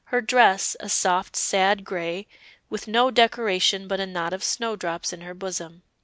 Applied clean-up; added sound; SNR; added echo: none; none; none; none.